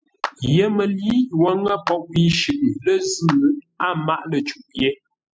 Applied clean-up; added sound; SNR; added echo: classical method spectral subtraction.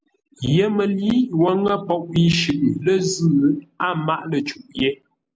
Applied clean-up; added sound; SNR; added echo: none; none; none; none.